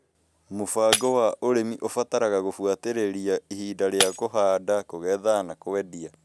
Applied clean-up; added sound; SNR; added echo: none; Shatter; 9 dB; none.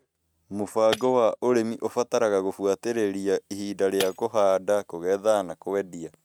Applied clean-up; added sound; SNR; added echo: neural mask model RNNoise.